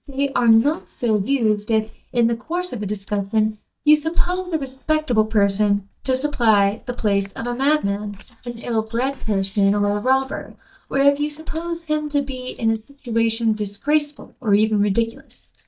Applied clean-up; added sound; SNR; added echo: neural mask model DeepFilterNet 3.